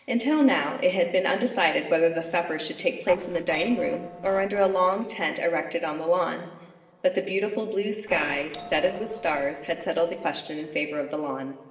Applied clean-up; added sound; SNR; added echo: neural separator model SepFormer DNS4.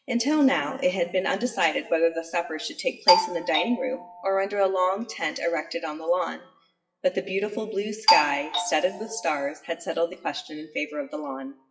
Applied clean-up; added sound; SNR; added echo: classical method WPE with log-MMSE.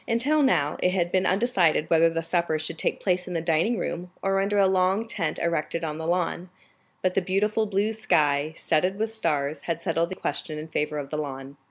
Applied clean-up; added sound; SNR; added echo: none; none; none; none.